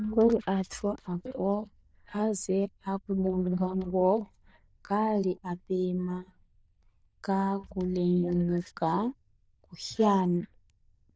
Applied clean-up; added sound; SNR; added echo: neural diffusion model UNIVERSE++.